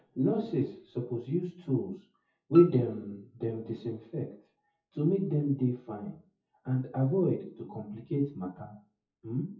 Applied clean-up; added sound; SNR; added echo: classical method WPE with log-MMSE.